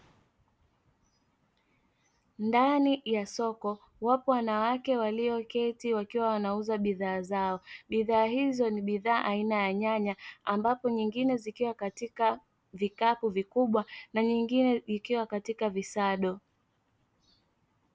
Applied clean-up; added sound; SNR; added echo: none; none; none; none.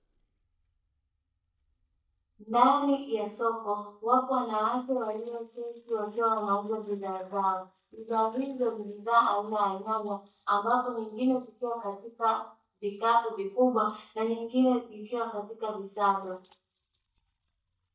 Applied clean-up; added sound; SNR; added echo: neural mask model DeepFilterNet 3.